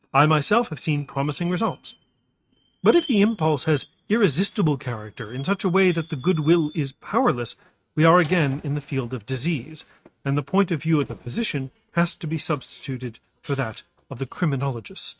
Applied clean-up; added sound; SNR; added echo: neural mask model RNNoise.